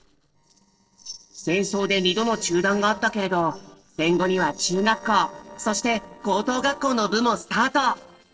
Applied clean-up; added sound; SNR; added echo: neural separator model SepFormer DNS4.